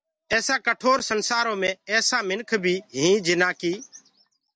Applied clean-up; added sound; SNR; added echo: none; none; none; none.